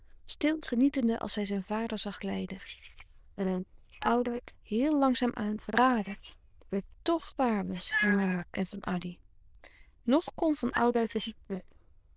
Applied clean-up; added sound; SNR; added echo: neural diffusion model UNIVERSE++.